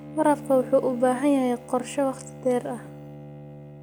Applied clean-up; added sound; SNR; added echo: none; Bowed string instrument; 15 dB; none.